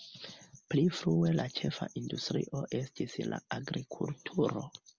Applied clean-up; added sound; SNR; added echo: none; none; none; none.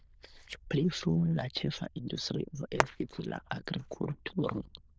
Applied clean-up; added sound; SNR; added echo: neural diffusion model UNIVERSE++.